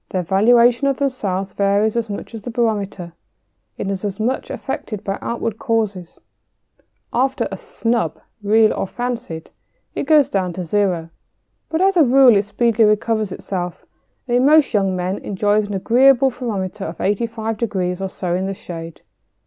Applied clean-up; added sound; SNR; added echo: none; none; none; none.